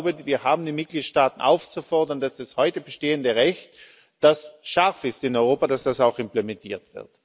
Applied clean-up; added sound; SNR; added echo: none; none; none; none.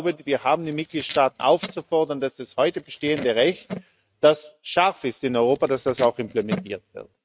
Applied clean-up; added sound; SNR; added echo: neural mask model RNNoise.